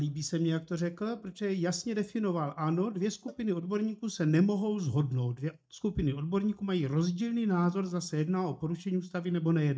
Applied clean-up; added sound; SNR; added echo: neural mask model DeepFilterNet 3.